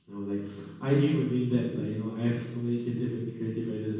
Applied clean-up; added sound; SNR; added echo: none; none; none; reverberation time 1.2 s.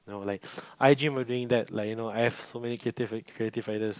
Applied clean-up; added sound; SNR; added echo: none; none; none; none.